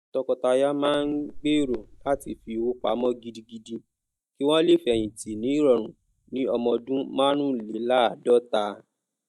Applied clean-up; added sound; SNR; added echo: neural mask model DeepFilterNet 3.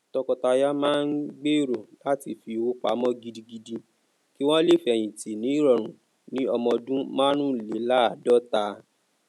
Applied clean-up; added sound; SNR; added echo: none; none; none; none.